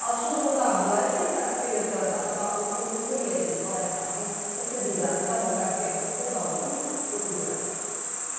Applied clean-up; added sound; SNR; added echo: none; Cricket; 1 dB; reverberation time 2.2 s.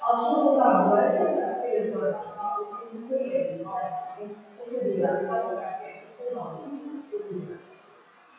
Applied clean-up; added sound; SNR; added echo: classical method WPE with log-MMSE.